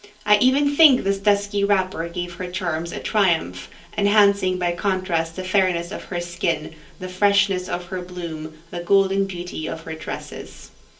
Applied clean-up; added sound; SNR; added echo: none; none; none; reverberation time 0.3 s.